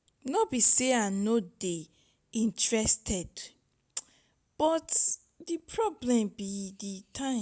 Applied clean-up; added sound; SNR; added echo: none; none; none; none.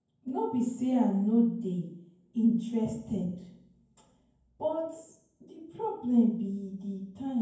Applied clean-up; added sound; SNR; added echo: none; none; none; reverberation time 0.9 s.